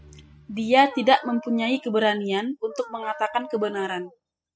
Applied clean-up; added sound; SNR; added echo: classical method spectral subtraction.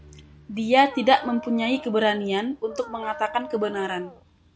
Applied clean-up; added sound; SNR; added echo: none; Dog; 16 dB; none.